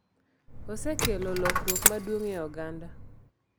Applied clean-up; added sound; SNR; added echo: none; Coin (dropping); -4 dB; none.